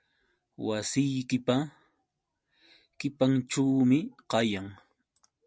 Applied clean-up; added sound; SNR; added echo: none; none; none; none.